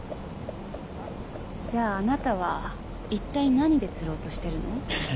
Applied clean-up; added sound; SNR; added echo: none; Livestock, farm animals, working animals; 10 dB; none.